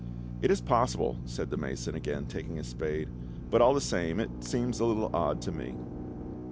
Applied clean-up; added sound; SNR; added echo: none; Drill; 8 dB; none.